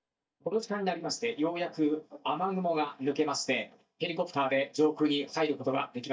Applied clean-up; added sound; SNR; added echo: neural mask model DeepFilterNet 3.